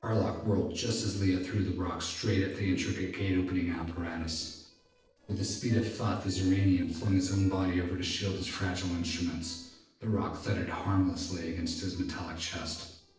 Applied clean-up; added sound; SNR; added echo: neural separator model SepFormer DNS4.